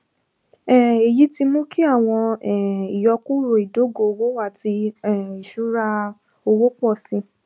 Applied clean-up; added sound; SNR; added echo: none; none; none; none.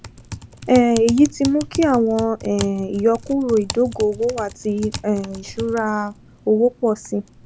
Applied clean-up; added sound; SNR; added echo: none; Typing; 15 dB; none.